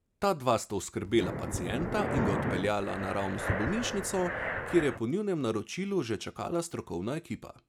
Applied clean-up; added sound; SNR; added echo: none; Breathing; 2 dB; none.